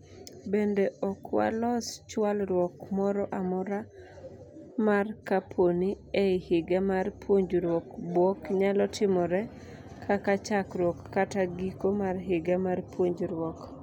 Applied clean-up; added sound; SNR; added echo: none; none; none; none.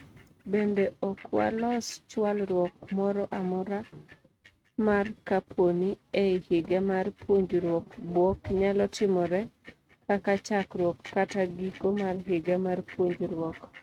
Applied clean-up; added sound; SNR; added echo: neural mask model RNNoise.